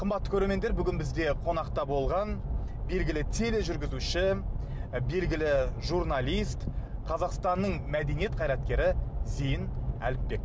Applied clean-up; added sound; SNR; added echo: none; none; none; none.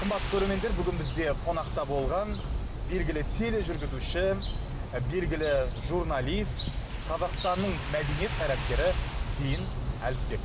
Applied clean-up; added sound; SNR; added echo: none; Bird; 12 dB; none.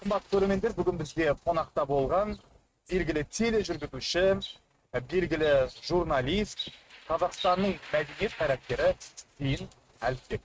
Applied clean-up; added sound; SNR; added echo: neural mask model RNNoise.